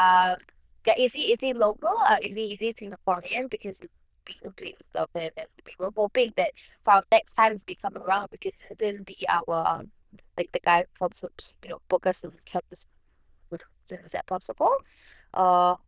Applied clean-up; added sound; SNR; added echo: neural diffusion model UNIVERSE++.